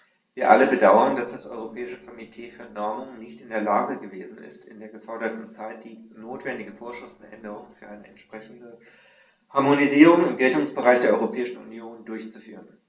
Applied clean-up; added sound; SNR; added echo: neural separator model SepFormer DNS4.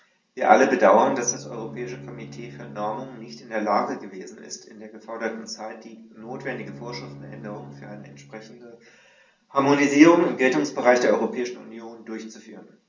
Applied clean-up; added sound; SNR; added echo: none; Bowed string instrument; 20 dB; reverberation time 0.2 s.